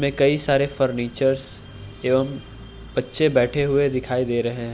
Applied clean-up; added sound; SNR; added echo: none; none; none; none.